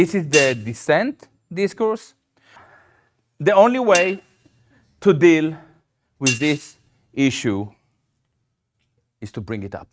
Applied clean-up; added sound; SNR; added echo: neural mask model RNNoise.